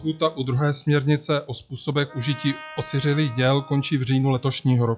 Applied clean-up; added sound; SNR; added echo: classical method log-MMSE.